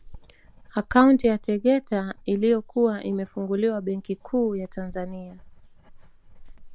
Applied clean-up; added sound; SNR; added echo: none; Writing; 19 dB; none.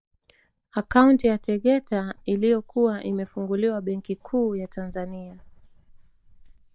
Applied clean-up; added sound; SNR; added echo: neural mask model DeepFilterNet 3.